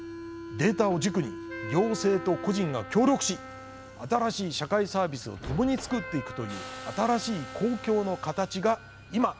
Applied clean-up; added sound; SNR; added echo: none; Subway, metro, underground + Wind instrument, woodwind instrument; 12 dB; none.